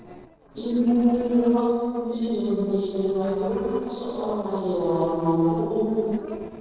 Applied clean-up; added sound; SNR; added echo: neural separator model SepFormer DNS4.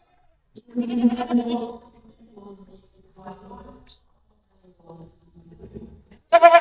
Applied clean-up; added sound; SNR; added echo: neural mask model DeepFilterNet 3.